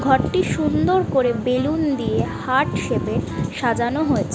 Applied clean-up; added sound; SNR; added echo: none; Wind instrument, woodwind instrument; 17 dB; none.